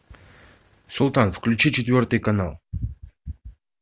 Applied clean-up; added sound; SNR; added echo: none; none; none; none.